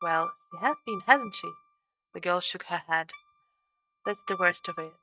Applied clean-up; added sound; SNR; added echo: neural mask model RNNoise.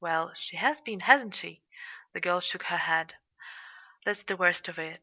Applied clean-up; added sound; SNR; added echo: none; none; none; none.